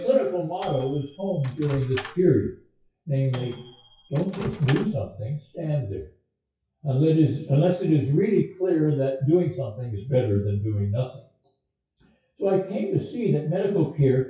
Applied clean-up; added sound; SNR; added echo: classical method WPE with log-MMSE.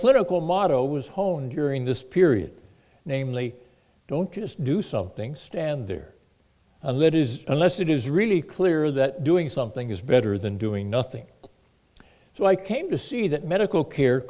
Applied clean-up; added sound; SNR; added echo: none; none; none; none.